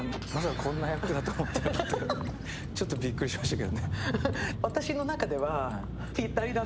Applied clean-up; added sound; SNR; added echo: none; Vehicle; 4 dB; none.